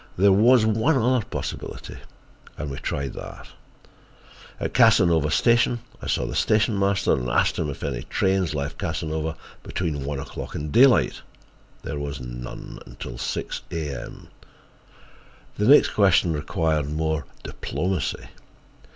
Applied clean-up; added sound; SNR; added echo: none; none; none; none.